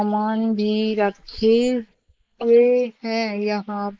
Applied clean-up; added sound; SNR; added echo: neural mask model Resemble Enhance denoiser.